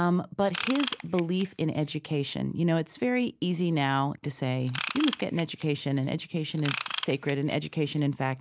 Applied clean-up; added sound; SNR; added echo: none; Ratchet, pawl / Tools; 9 dB; none.